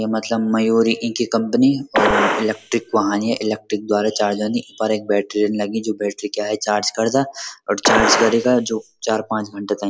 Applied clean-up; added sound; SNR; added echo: none; Gunshot, gunfire; 2 dB; none.